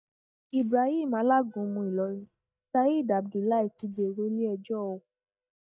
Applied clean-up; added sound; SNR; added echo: neural mask model DeepFilterNet 3.